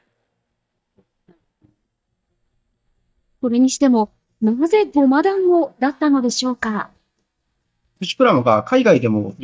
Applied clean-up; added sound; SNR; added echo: neural mask model DeepFilterNet 3.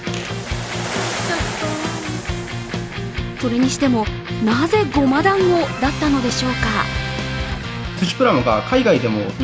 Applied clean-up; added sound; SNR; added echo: none; Waves, surf; 15 dB; none.